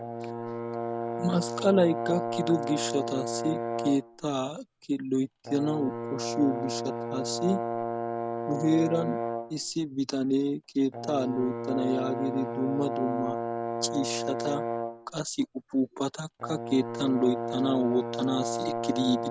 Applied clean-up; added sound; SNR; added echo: none; Brass instrument; 4 dB; none.